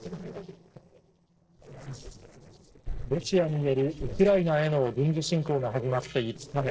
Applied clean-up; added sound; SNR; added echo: neural separator model SepFormer DNS4.